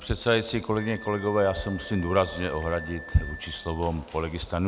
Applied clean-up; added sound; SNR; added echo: none; Wind instrument, woodwind instrument; 17 dB; none.